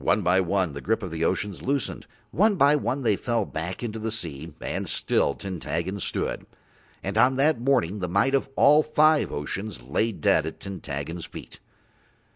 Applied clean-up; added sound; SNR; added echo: none; none; none; none.